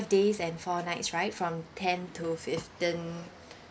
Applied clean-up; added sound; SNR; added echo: none; none; none; none.